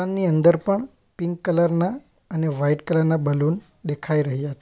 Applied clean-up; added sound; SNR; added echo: none; none; none; none.